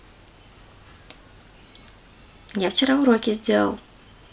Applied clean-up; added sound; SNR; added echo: none; none; none; none.